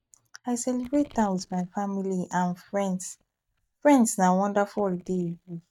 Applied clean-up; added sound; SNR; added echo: neural mask model DeepFilterNet 3.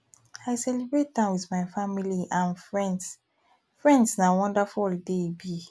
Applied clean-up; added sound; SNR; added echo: none; none; none; none.